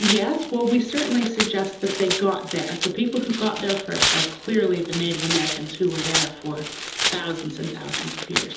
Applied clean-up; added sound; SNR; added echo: none; Tearing; 3 dB; reverberation time 1.2 s.